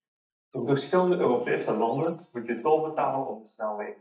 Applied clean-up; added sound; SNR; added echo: neural mask model DeepFilterNet 3.